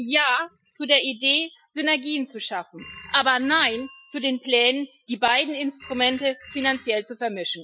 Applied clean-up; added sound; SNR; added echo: classical method Wiener filter.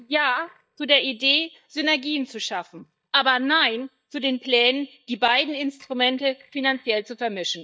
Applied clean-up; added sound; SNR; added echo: neural mask model DeepFilterNet 3.